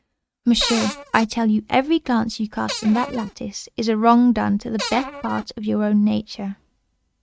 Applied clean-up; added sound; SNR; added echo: neural mask model RNNoise.